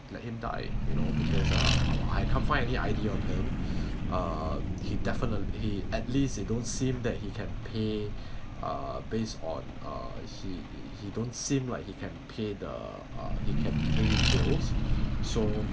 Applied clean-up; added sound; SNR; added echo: none; Accelerating, revving, vroom; -4 dB; none.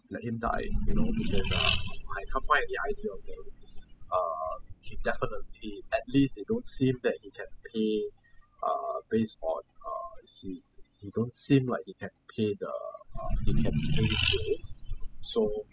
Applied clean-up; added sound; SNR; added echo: classical method spectral subtraction.